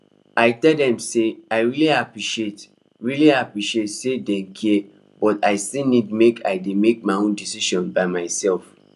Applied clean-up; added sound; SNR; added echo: none; none; none; none.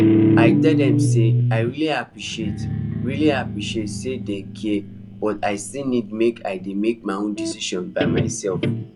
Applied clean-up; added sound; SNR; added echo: none; Guitar; -3 dB; none.